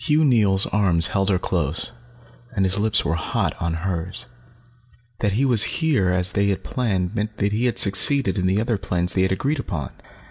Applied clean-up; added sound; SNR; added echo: none; none; none; none.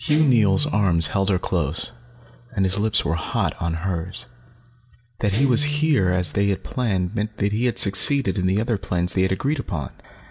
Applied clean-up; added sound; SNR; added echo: none; Guitar; 12 dB; none.